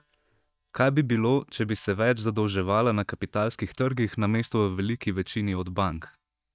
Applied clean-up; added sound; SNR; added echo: neural mask model DeepFilterNet 3.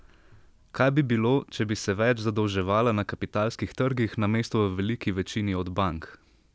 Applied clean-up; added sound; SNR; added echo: none; none; none; none.